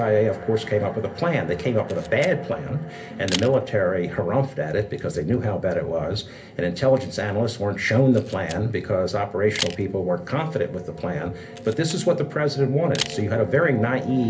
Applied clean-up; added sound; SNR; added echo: none; Camera; 15 dB; reverberation time 0.3 s.